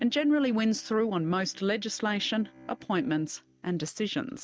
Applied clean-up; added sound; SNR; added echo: neural mask model RNNoise.